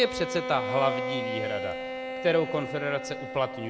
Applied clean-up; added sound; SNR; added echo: none; Bowed string instrument; 4 dB; none.